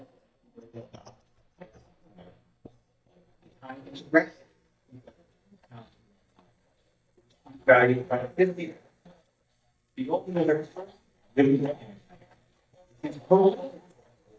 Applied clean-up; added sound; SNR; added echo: neural mask model DeepFilterNet 3.